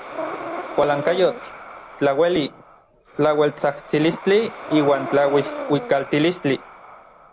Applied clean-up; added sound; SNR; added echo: none; Breathing; 12 dB; none.